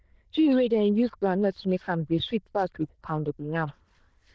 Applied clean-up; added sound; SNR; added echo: neural diffusion model UNIVERSE++.